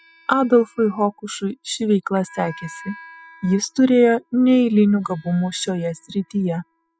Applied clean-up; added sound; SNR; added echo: classical method spectral subtraction.